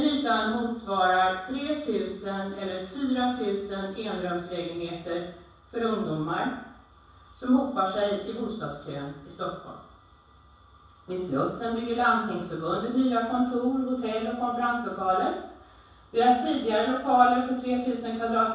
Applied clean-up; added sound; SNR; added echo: none; none; none; reverberation time 0.7 s.